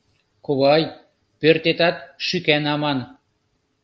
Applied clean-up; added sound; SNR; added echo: none; none; none; none.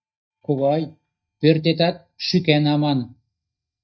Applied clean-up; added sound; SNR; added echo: neural mask model DeepFilterNet 3.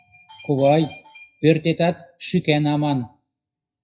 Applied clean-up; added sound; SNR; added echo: classical method WPE with log-MMSE.